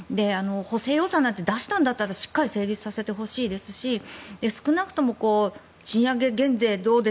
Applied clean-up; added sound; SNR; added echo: none; none; none; none.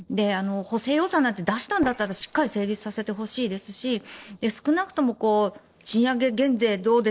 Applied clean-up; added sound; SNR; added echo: neural separator model SepFormer DNS4.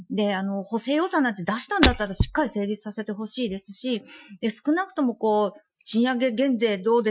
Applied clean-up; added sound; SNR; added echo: classical method Wiener filter.